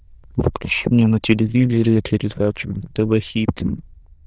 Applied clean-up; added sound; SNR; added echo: neural diffusion model UNIVERSE++.